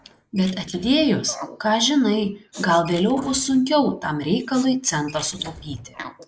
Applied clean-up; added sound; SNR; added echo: neural mask model Resemble Enhance denoiser.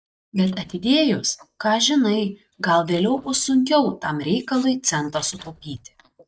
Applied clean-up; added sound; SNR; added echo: neural mask model DeepFilterNet 3.